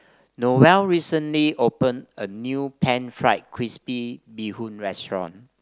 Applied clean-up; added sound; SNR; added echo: none; none; none; none.